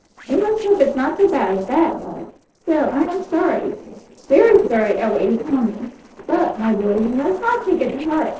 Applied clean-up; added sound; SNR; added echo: neural separator model SepFormer DNS4.